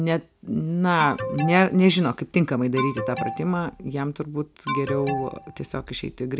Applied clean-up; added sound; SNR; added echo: none; Alarm; 9 dB; none.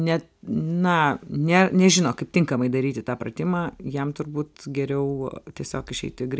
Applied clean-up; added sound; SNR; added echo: none; none; none; none.